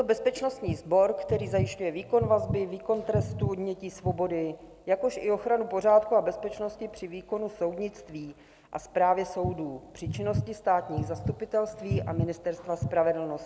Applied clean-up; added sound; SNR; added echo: none; Bass guitar; 6 dB; none.